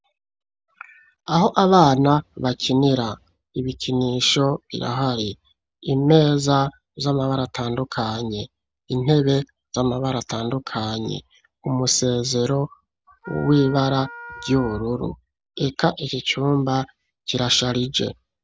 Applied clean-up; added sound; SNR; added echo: none; Wind instrument, woodwind instrument; 17 dB; none.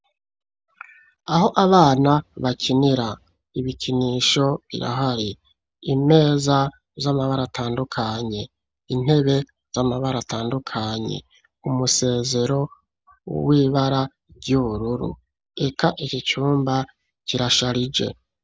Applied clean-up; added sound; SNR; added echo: none; none; none; none.